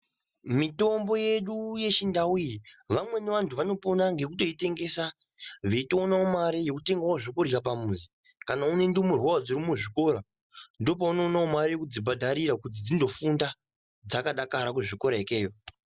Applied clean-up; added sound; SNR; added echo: none; none; none; none.